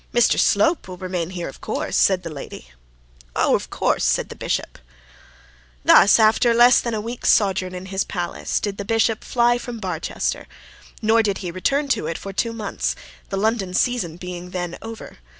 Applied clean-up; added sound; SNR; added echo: none; none; none; none.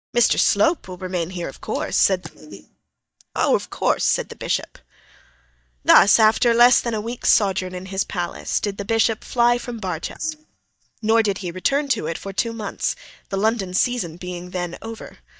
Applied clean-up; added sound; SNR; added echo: neural mask model DeepFilterNet 3.